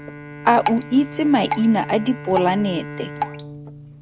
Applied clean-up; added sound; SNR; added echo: none; Drip + Bowed string instrument; 9 dB; none.